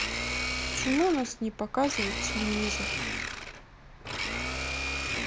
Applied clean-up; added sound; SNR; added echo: none; Domestic sounds, home sounds; 0 dB; none.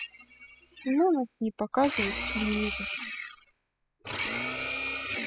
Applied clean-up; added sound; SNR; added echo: classical method spectral subtraction.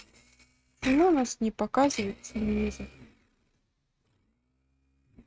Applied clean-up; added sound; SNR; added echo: neural mask model RNNoise.